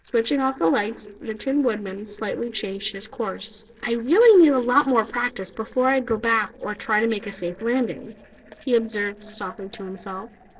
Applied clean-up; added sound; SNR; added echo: neural separator model SepFormer DNS4.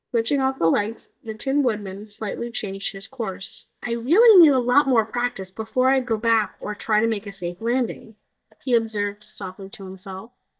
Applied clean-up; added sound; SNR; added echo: neural mask model DeepFilterNet 3.